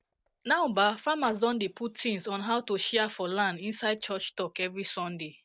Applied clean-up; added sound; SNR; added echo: neural separator model SepFormer DNS4.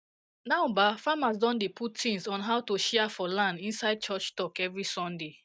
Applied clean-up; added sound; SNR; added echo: neural mask model DeepFilterNet 3.